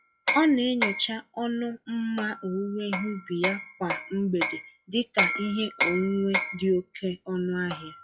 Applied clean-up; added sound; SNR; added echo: classical method log-MMSE.